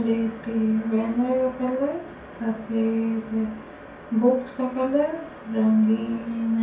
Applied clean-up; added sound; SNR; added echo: none; none; none; reverberation time 0.4 s.